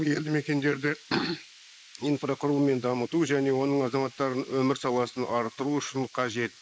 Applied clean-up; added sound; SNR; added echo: neural mask model Resemble Enhance denoiser.